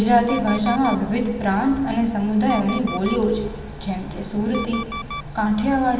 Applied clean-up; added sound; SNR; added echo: none; Alarm; 14 dB; reverberation time 2.1 s.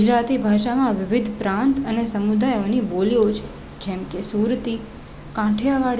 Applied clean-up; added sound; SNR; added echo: none; none; none; none.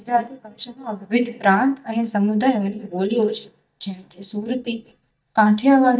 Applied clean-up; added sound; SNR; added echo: neural mask model DeepFilterNet 3.